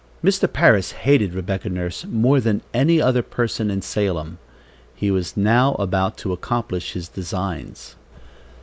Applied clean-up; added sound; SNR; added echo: none; none; none; none.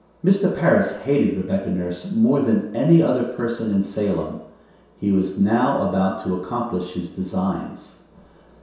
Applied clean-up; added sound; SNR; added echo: none; none; none; reverberation time 0.7 s.